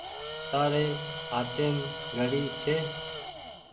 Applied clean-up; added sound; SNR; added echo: none; Tools; 7 dB; reverberation time 0.7 s.